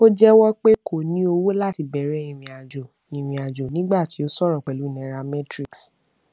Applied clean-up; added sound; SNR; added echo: none; none; none; none.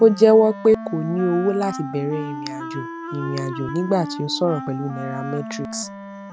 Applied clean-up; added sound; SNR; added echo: none; Wind instrument, woodwind instrument; 11 dB; none.